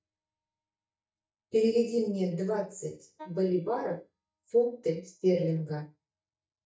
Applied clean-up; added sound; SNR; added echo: neural mask model DeepFilterNet 3.